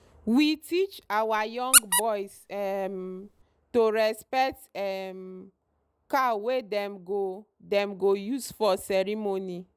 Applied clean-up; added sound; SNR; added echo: none; Squeak; -1 dB; none.